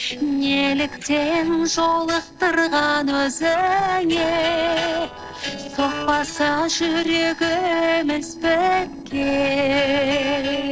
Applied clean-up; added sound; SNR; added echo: neural separator model SepFormer DNS4.